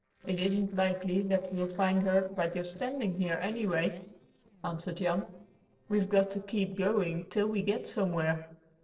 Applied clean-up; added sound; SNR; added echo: neural separator model SepFormer DNS4.